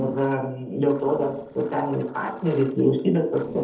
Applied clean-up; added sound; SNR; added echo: neural separator model SepFormer DNS4.